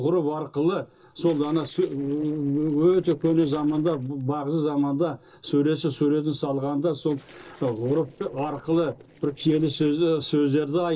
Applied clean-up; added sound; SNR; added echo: neural separator model SepFormer DNS4.